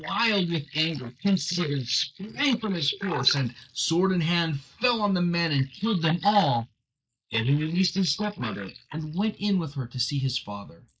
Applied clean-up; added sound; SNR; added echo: neural mask model Resemble Enhance denoiser.